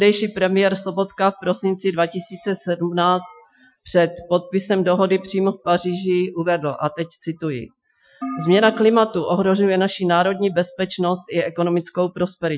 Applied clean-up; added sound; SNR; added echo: classical method Wiener filter.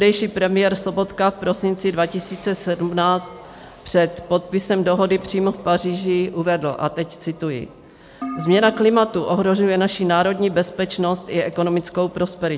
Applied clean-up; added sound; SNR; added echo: none; Keyboard (musical); 16 dB; none.